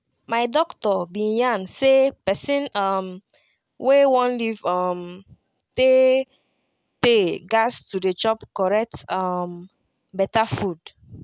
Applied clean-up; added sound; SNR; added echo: none; none; none; none.